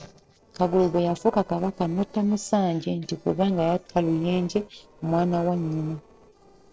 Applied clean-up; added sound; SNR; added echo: neural separator model SepFormer DNS4.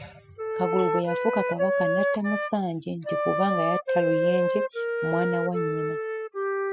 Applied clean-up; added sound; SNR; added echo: classical method spectral subtraction.